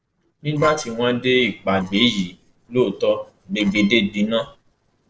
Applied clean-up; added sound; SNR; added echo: neural separator model SepFormer DNS4.